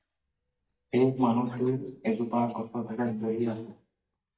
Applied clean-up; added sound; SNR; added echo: neural mask model DeepFilterNet 3.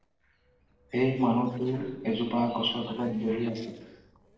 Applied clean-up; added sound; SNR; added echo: neural separator model SepFormer DNS4.